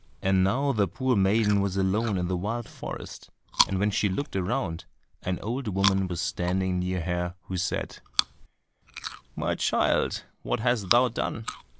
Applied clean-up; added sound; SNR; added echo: none; Chewing, mastication; 10 dB; none.